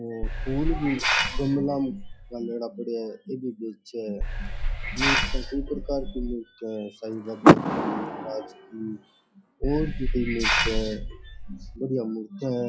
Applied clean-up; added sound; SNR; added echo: classical method log-MMSE.